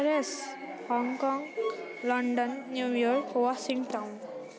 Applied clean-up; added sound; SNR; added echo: none; Bowed string instrument; 20 dB; none.